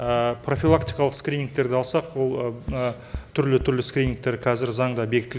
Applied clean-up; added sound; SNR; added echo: none; Bass drum; 14 dB; none.